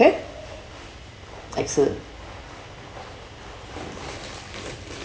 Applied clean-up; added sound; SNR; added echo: none; none; none; none.